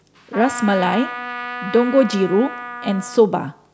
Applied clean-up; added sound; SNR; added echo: none; Trumpet; 11 dB; none.